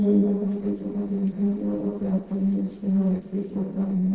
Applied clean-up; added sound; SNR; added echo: neural separator model SepFormer DNS4.